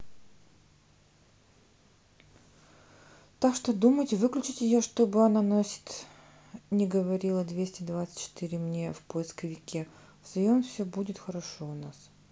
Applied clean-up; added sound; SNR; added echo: none; none; none; none.